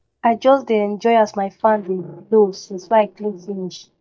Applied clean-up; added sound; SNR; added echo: neural mask model DeepFilterNet 3.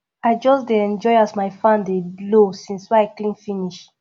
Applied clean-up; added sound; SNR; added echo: none; none; none; none.